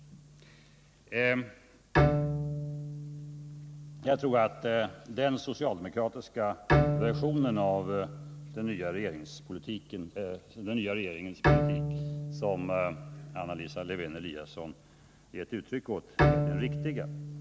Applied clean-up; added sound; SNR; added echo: none; Bowed string instrument; -1 dB; none.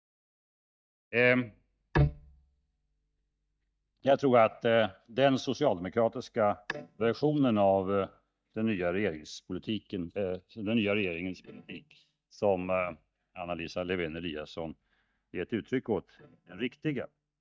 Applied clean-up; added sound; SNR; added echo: neural mask model DeepFilterNet 3.